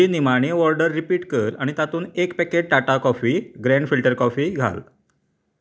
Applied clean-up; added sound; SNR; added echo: none; none; none; none.